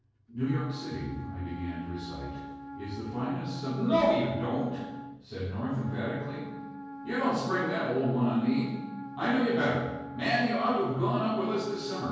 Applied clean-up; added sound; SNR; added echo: none; Wind instrument, woodwind instrument; 13 dB; reverberation time 1.3 s.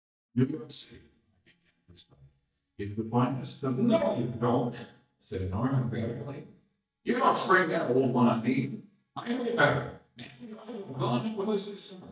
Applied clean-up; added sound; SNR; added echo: neural mask model DeepFilterNet 3.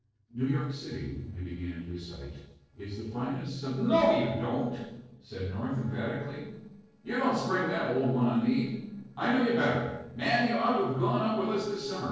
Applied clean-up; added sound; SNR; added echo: neural separator model SepFormer DNS4.